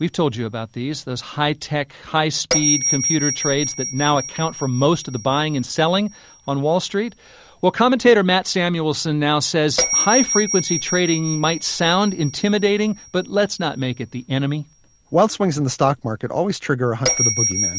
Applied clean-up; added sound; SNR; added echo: none; Bell; 7 dB; none.